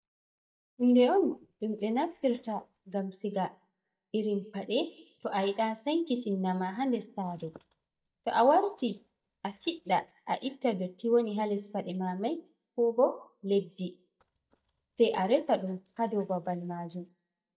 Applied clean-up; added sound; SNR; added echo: neural mask model DeepFilterNet 3.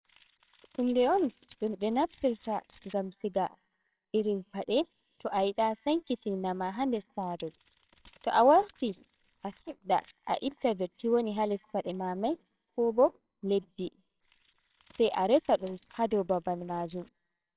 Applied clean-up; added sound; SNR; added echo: neural separator model SepFormer WHAMR!.